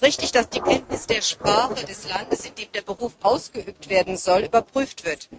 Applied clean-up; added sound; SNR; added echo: neural mask model RNNoise.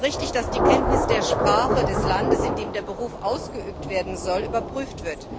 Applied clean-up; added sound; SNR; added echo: none; Thunder / Rain; -3 dB; none.